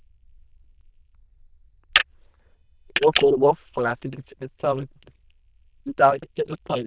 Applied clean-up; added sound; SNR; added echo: neural diffusion model UNIVERSE++.